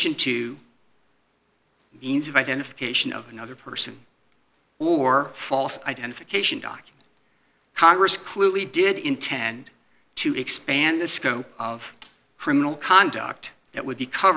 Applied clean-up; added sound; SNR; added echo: none; none; none; none.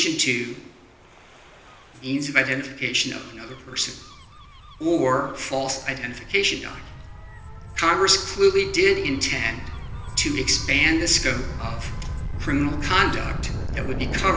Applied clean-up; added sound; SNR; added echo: none; Gull, seagull / Waves, surf / Siren; 8 dB; reverberation time 1.4 s.